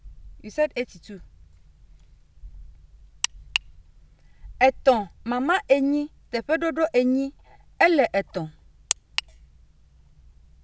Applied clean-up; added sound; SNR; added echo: none; none; none; none.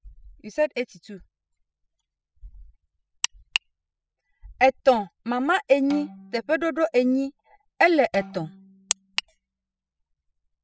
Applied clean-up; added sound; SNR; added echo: classical method spectral subtraction.